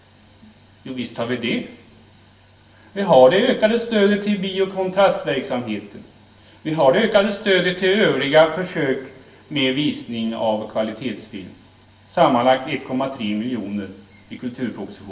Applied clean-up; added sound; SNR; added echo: none; none; none; reverberation time 0.9 s.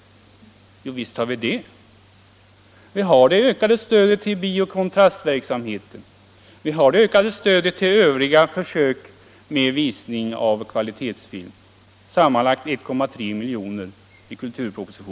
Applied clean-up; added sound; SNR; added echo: none; none; none; none.